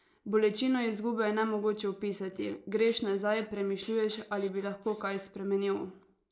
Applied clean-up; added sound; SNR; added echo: neural mask model Resemble Enhance denoiser.